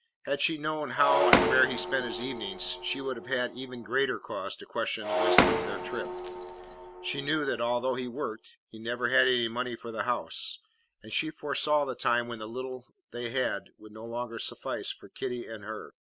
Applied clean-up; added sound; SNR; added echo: none; Shatter; -1 dB; none.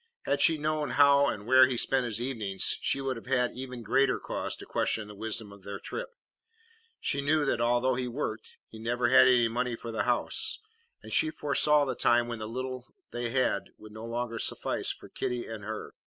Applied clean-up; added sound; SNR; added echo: none; none; none; none.